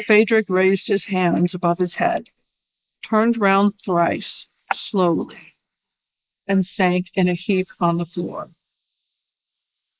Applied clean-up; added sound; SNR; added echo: neural mask model Resemble Enhance denoiser.